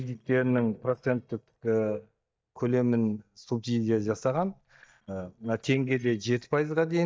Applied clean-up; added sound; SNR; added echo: neural mask model DeepFilterNet 3.